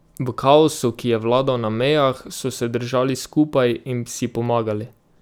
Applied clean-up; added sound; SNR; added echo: none; none; none; none.